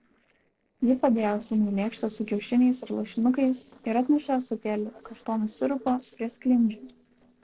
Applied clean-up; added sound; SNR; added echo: neural separator model SepFormer DNS4.